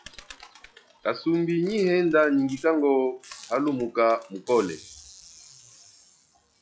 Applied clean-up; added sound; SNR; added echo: classical method log-MMSE.